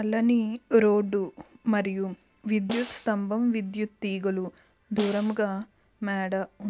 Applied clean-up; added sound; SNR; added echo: none; Snare drum; 13 dB; none.